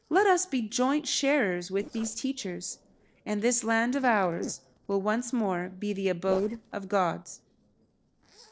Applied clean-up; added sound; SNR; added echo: neural separator model SepFormer DNS4.